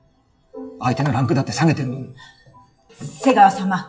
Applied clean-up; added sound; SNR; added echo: classical method WPE with log-MMSE.